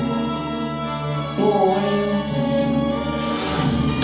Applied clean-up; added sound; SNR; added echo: none; none; none; reverberation time 0.9 s.